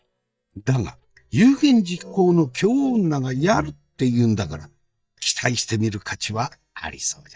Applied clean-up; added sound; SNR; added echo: neural mask model DeepFilterNet 3.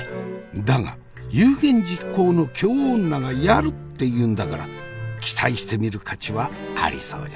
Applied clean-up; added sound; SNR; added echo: none; none; none; none.